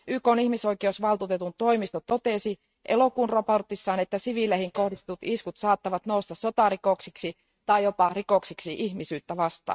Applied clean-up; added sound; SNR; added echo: neural mask model RNNoise.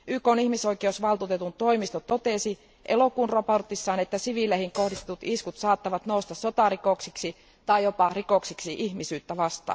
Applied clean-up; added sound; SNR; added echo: none; Hi-hat; 17 dB; none.